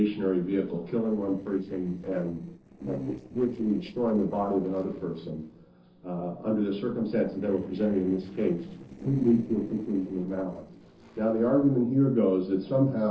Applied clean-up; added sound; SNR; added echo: neural separator model SepFormer DNS4.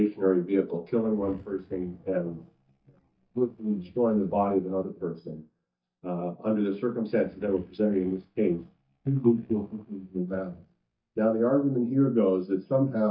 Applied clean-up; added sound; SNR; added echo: neural mask model DeepFilterNet 3.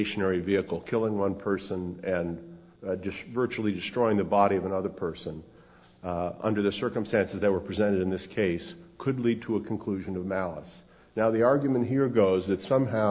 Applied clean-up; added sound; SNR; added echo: none; none; none; none.